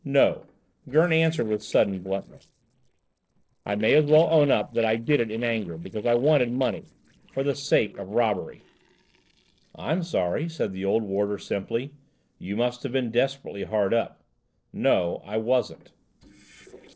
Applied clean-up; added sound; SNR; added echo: neural separator model SepFormer DNS4.